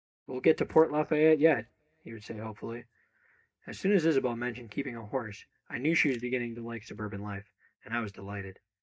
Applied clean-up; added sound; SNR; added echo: neural mask model DeepFilterNet 3.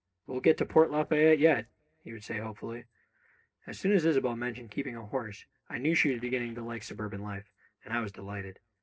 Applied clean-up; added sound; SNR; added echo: neural separator model SepFormer DNS4.